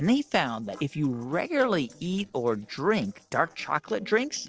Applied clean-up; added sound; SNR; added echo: neural separator model SepFormer DNS4.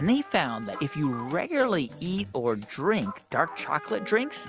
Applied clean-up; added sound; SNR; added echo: none; Trumpet; 20 dB; none.